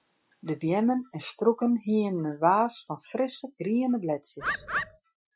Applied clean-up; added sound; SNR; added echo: classical method Wiener filter.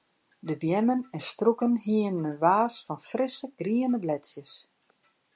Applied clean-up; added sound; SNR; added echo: none; none; none; none.